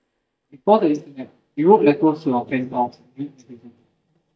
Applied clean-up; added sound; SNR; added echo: neural mask model DeepFilterNet 3.